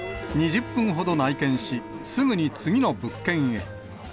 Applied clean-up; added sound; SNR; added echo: none; Wind instrument, woodwind instrument; 17 dB; none.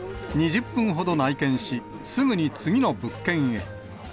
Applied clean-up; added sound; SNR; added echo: none; none; none; none.